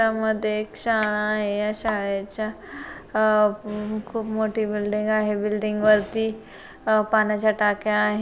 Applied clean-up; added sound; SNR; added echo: none; Chink, clink; 11 dB; none.